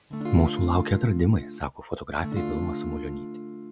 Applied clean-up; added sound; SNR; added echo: none; Acoustic guitar / Strum; 6 dB; none.